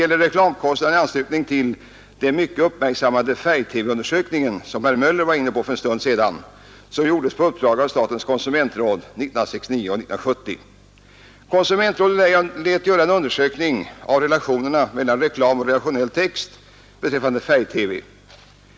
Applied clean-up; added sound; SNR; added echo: none; none; none; none.